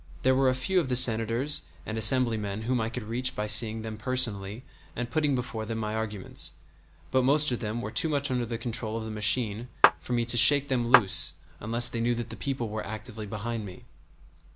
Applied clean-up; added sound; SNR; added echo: none; Clapping; -3 dB; none.